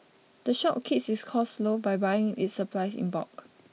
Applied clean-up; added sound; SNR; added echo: none; none; none; none.